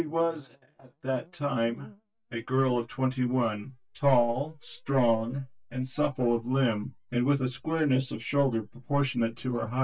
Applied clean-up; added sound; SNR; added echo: neural mask model DeepFilterNet 3.